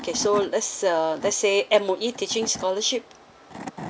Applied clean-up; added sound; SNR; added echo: none; Wood / Tools; 15 dB; none.